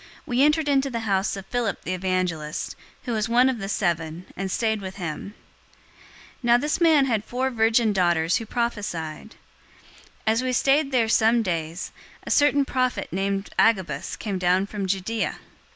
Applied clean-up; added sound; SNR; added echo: none; none; none; none.